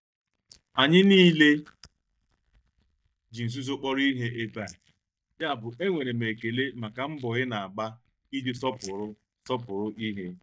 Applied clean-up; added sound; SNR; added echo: neural mask model DeepFilterNet 3.